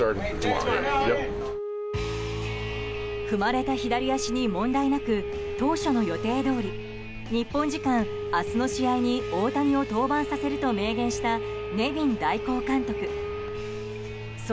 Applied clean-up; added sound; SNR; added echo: none; Wind instrument, woodwind instrument; 6 dB; none.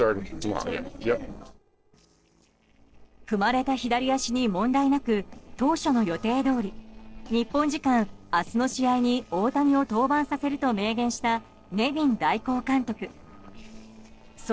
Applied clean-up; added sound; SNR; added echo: neural separator model SepFormer DNS4.